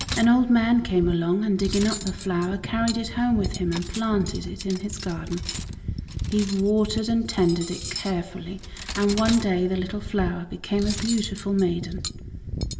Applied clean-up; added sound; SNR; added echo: none; Cutlery, silverware; 9 dB; reverberation time 1.6 s.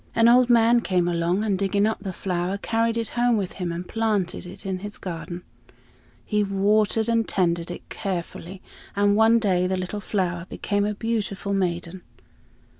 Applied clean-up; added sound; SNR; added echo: none; none; none; none.